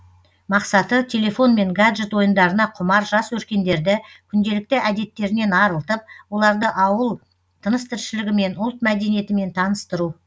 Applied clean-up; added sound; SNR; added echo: none; none; none; none.